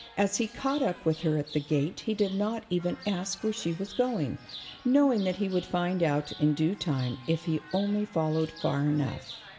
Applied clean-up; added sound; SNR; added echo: none; Chirp, tweet; 19 dB; reverberation time 1.1 s.